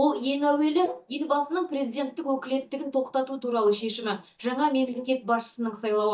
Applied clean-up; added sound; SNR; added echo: neural mask model DeepFilterNet 3.